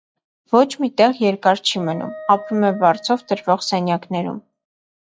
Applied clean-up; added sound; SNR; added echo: classical method log-MMSE.